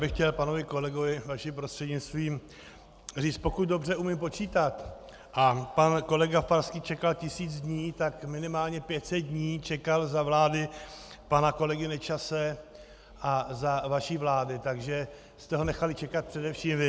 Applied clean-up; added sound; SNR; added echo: none; none; none; none.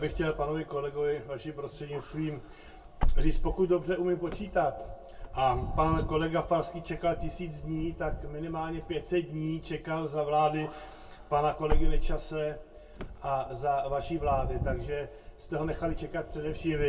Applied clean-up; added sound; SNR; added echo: none; Wind / Car; 2 dB; reverberation time 0.1 s.